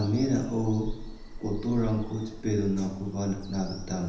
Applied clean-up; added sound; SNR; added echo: none; Bird vocalization, bird call, bird song; 10 dB; reverberation time 0.9 s.